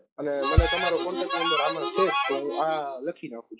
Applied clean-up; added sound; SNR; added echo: classical method log-MMSE.